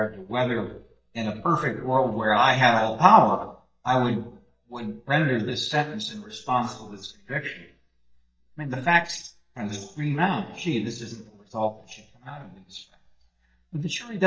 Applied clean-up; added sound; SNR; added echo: neural mask model DeepFilterNet 3.